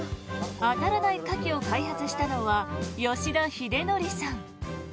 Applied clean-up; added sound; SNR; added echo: none; none; none; none.